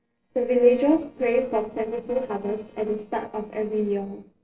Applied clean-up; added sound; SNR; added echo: neural separator model SepFormer DNS4.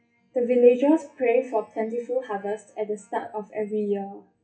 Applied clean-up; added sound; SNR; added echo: classical method WPE with log-MMSE.